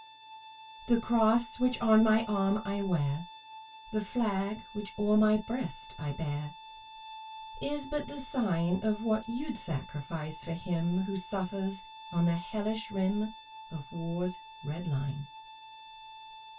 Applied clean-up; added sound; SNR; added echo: none; Bowed string instrument; 16 dB; reverberation time 0.1 s.